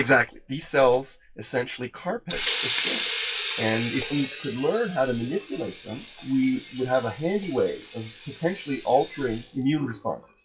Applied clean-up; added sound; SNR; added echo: classical method WPE with log-MMSE.